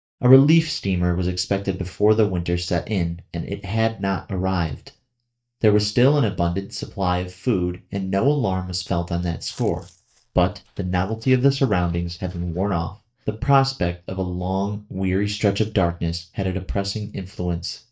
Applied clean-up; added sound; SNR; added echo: neural mask model DeepFilterNet 3.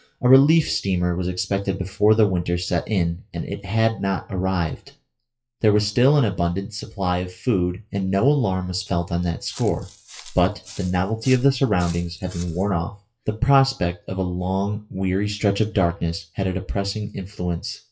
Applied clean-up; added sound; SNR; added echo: classical method WPE with log-MMSE.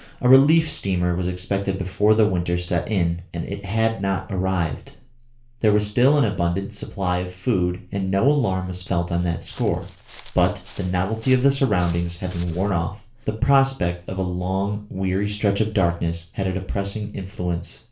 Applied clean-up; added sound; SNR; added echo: none; Walk, footsteps; 18 dB; reverberation time 0.3 s.